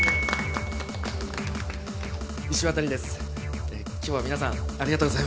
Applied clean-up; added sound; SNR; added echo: none; Piano; 9 dB; none.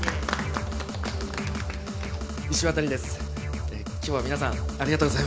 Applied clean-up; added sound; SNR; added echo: none; none; none; none.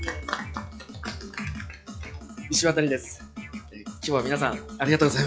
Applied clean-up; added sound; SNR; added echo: classical method log-MMSE.